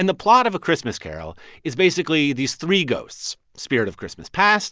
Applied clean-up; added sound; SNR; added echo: none; none; none; none.